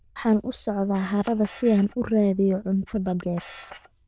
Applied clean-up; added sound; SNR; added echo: neural diffusion model UNIVERSE++.